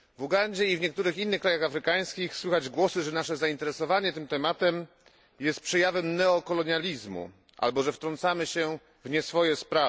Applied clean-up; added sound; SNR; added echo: none; none; none; none.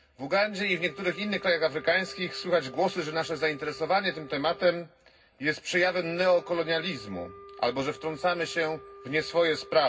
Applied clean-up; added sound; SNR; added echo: none; Wind instrument, woodwind instrument; 19 dB; reverberation time 0.4 s.